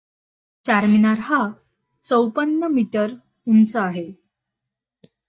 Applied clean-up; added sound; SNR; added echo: neural mask model DeepFilterNet 3.